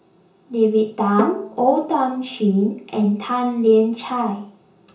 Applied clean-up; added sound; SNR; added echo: none; Bowed string instrument; 14 dB; reverberation time 0.6 s.